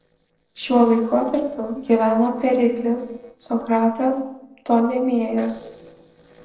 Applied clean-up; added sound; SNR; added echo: neural separator model SepFormer DNS4.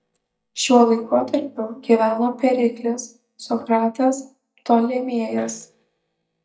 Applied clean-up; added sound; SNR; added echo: neural mask model DeepFilterNet 3.